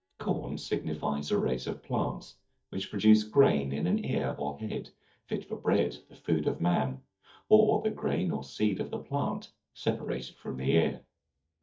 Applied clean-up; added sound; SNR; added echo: neural mask model DeepFilterNet 3.